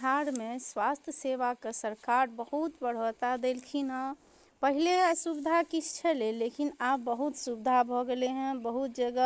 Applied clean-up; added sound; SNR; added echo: neural mask model Resemble Enhance denoiser.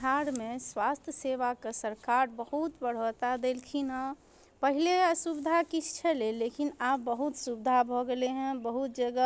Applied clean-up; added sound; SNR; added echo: none; none; none; none.